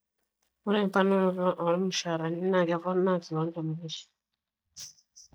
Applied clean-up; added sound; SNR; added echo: neural mask model DeepFilterNet 3.